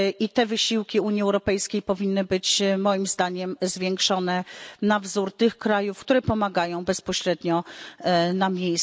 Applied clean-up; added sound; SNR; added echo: none; none; none; none.